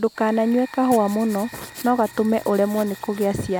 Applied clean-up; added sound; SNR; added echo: none; Writing + Fire; 18 dB; none.